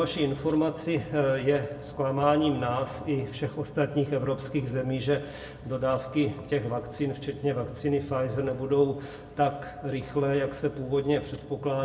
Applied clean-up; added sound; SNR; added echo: none; Vehicle; 18 dB; reverberation time 0.6 s.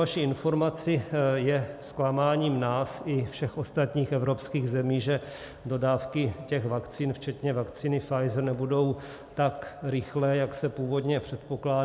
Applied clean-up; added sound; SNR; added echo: none; none; none; none.